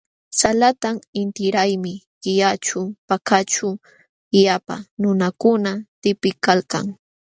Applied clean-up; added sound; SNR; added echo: none; none; none; none.